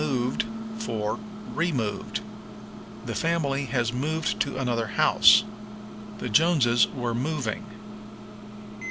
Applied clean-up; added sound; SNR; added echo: none; Microwave oven; 10 dB; none.